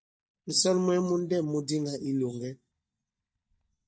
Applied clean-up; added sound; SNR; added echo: neural mask model DeepFilterNet 3.